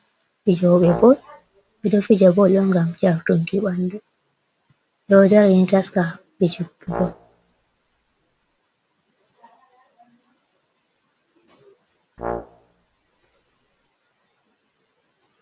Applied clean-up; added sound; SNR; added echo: none; Brass instrument; 14 dB; none.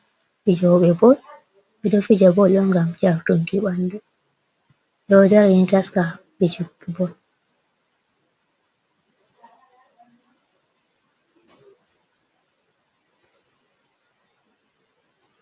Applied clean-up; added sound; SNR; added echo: none; none; none; none.